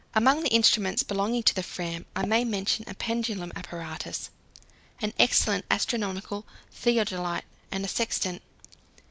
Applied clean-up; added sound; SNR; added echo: none; none; none; none.